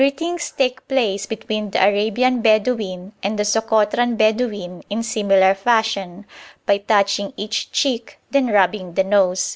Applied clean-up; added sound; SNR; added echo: none; none; none; none.